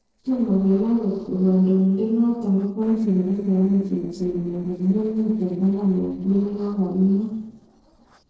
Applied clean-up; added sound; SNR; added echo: neural separator model SepFormer DNS4.